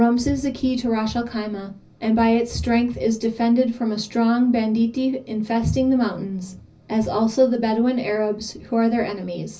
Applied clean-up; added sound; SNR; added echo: none; none; none; reverberation time 0.4 s.